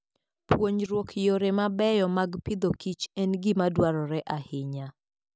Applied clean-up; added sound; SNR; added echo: none; none; none; none.